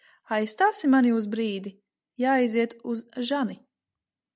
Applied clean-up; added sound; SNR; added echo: none; none; none; none.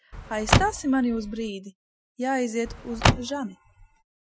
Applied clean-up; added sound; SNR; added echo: classical method Wiener filter.